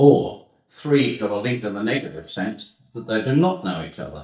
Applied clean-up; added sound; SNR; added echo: neural mask model DeepFilterNet 3.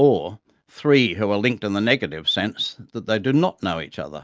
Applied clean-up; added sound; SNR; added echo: none; none; none; none.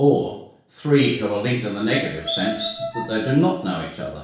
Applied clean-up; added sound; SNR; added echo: none; Bowed string instrument; 10 dB; reverberation time 0.6 s.